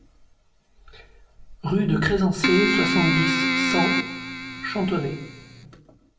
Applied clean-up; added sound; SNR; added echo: none; Keyboard (musical); -1 dB; reverberation time 0.6 s.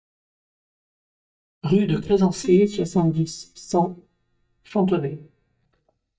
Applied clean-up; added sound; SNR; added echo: neural mask model DeepFilterNet 3.